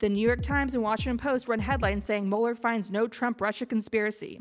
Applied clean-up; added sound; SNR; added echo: none; Drum kit; 7 dB; none.